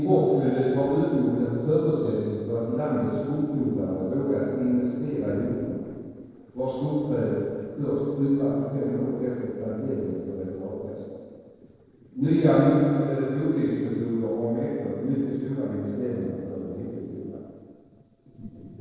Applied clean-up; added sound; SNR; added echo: neural separator model SepFormer DNS4.